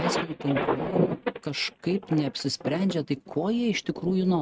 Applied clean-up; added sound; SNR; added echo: neural mask model RNNoise.